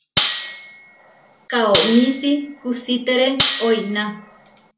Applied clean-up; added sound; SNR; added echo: none; Cutlery, silverware; 5 dB; reverberation time 0.2 s.